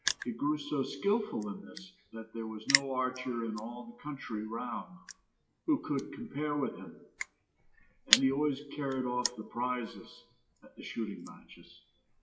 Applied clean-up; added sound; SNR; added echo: classical method WPE with log-MMSE.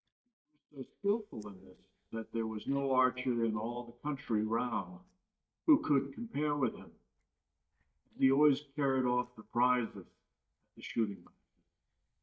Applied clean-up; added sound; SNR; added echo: neural mask model DeepFilterNet 3.